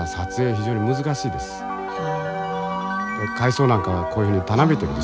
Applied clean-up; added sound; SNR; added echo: none; none; none; none.